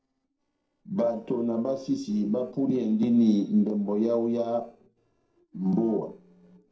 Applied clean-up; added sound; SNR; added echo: neural separator model SepFormer DNS4.